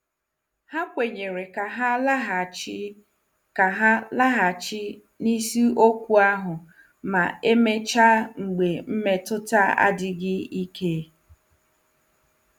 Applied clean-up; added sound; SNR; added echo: none; none; none; none.